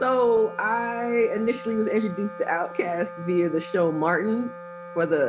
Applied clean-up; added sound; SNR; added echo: none; Wind instrument, woodwind instrument; 14 dB; none.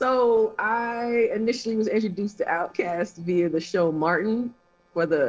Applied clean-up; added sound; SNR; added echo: neural separator model SepFormer DNS4.